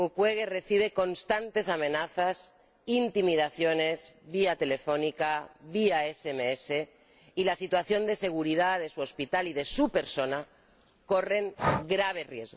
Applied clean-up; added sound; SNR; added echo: none; Breathing; 9 dB; none.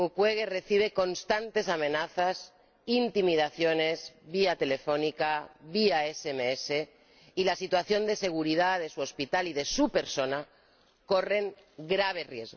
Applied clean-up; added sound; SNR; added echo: none; none; none; none.